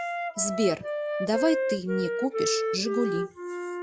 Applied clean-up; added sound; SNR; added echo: classical method log-MMSE.